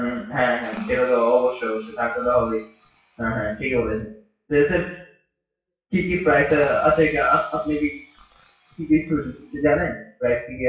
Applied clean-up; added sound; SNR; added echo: classical method WPE with log-MMSE.